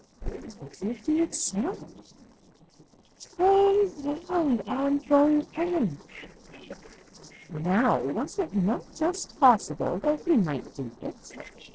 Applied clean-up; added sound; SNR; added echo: neural separator model SepFormer DNS4.